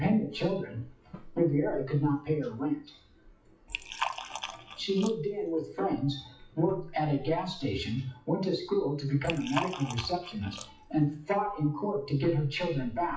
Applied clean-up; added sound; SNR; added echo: classical method WPE with log-MMSE.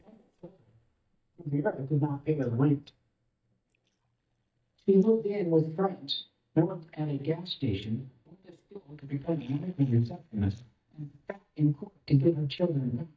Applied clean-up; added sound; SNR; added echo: neural mask model DeepFilterNet 3.